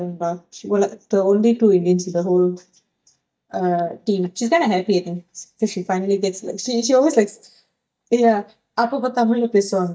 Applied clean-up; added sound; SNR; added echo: neural mask model DeepFilterNet 3.